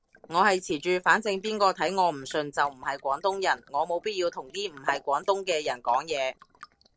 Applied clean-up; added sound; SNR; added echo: neural separator model SepFormer DNS4.